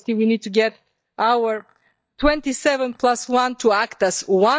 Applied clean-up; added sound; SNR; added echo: neural mask model DeepFilterNet 3.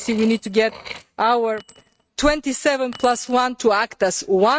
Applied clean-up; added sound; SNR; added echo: neural mask model RNNoise.